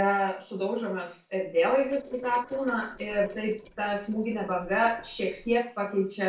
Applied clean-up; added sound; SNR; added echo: neural separator model SepFormer DNS4.